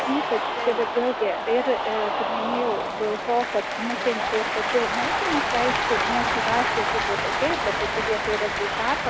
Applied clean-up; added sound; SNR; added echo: none; Cheering; -1 dB; none.